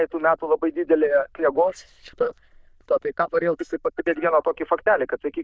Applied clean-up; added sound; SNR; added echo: neural diffusion model UNIVERSE++.